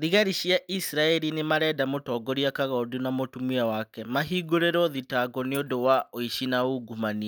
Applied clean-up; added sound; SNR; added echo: neural mask model DeepFilterNet 3.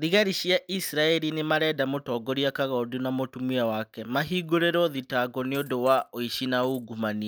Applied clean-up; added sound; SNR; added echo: neural mask model Resemble Enhance denoiser.